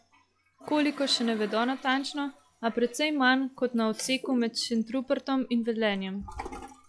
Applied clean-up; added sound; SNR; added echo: classical method log-MMSE.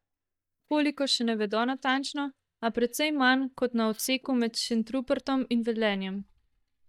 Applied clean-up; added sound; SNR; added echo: neural mask model DeepFilterNet 3.